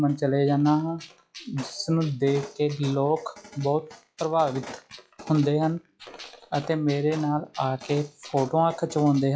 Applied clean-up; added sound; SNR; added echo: classical method log-MMSE.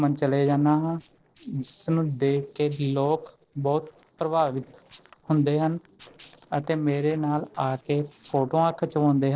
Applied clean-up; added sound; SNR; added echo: neural separator model SepFormer DNS4.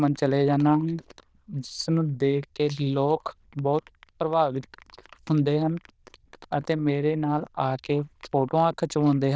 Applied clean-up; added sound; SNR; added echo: neural diffusion model UNIVERSE++.